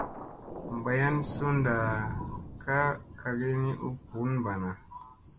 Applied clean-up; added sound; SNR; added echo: none; Thunder; 10 dB; none.